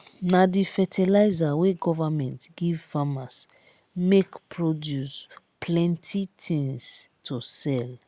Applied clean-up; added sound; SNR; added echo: none; none; none; none.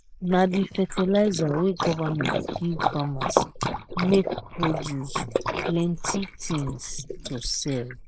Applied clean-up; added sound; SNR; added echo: neural mask model Resemble Enhance denoiser.